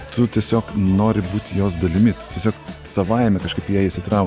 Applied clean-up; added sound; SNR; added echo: none; none; none; none.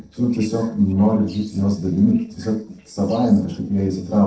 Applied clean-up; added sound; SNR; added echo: neural separator model SepFormer DNS4.